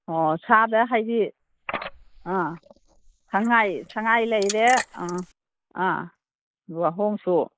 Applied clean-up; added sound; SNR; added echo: neural mask model Resemble Enhance denoiser.